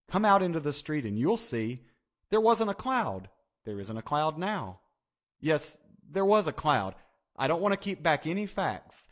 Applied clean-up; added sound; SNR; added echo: none; none; none; none.